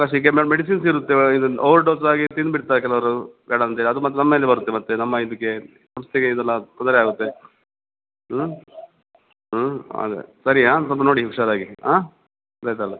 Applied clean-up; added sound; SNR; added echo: none; none; none; none.